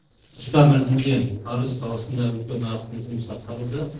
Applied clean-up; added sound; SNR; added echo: neural separator model SepFormer DNS4.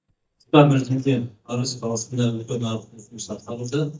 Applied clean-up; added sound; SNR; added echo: neural mask model DeepFilterNet 3.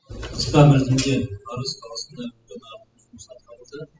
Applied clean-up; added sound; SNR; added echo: classical method spectral subtraction.